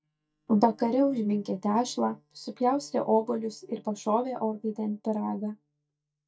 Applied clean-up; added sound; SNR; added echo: neural mask model DeepFilterNet 3.